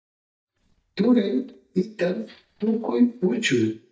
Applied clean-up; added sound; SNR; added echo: neural mask model DeepFilterNet 3.